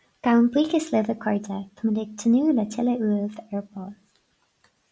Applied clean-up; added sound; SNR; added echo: none; none; none; none.